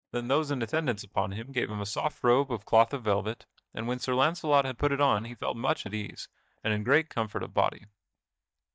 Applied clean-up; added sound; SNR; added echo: neural mask model DeepFilterNet 3.